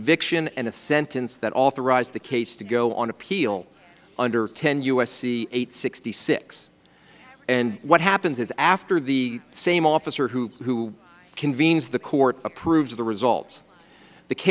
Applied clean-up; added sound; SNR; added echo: none; none; none; none.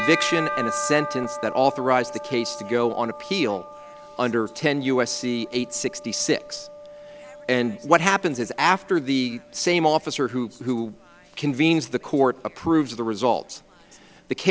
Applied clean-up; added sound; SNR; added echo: none; Bell; 12 dB; none.